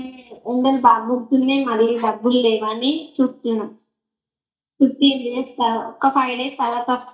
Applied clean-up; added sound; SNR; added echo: neural mask model DeepFilterNet 3.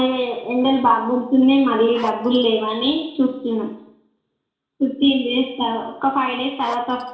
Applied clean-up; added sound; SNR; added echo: neural separator model SepFormer DNS4.